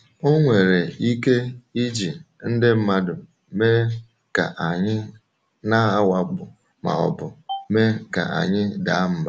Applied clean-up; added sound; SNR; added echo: none; none; none; none.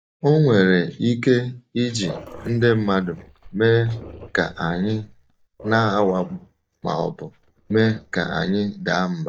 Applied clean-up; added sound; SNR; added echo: neural mask model DeepFilterNet 3.